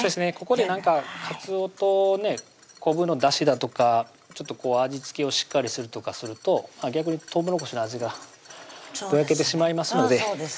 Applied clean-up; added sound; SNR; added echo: none; none; none; none.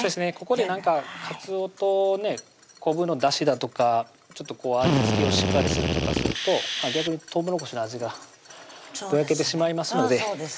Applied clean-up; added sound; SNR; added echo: none; Drill; -1 dB; none.